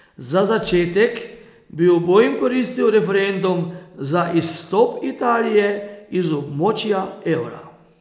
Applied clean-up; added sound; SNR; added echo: none; none; none; none.